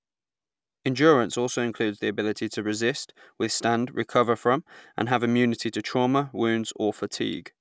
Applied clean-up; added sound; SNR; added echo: none; none; none; none.